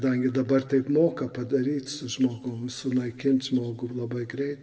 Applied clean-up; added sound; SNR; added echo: none; none; none; reverberation time 1.0 s.